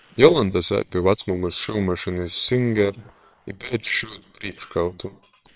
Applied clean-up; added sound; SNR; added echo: neural separator model SepFormer WHAM!.